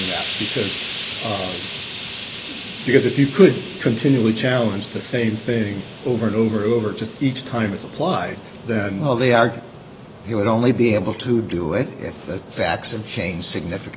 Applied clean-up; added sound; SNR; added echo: none; Hiss; 14 dB; none.